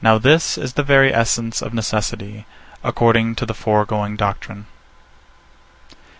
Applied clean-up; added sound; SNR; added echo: none; none; none; none.